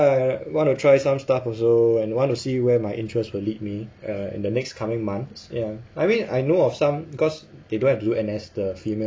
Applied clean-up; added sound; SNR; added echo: none; none; none; none.